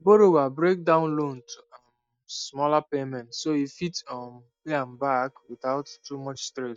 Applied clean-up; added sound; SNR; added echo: neural mask model DeepFilterNet 3.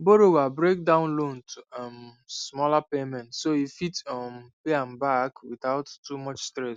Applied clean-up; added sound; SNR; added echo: none; none; none; none.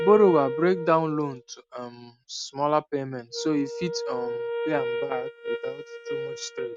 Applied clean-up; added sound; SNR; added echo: neural mask model RNNoise.